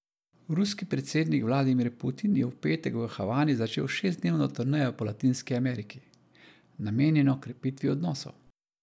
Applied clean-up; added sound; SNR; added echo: none; none; none; none.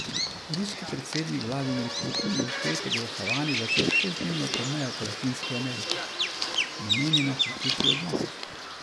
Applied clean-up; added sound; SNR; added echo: none; Bird vocalization, bird call, bird song; -3 dB; none.